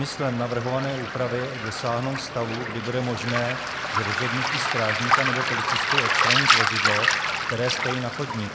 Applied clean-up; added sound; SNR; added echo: none; Waves, surf; -3 dB; none.